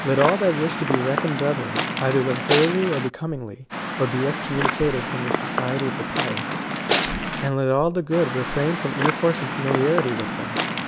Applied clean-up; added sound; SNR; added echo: none; Waves, surf / Wind; 2 dB; none.